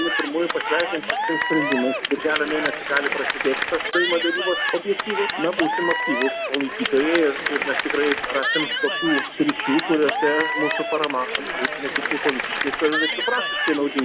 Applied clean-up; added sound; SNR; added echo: none; Cheering / Clapping; 1 dB; reverberation time 0.7 s.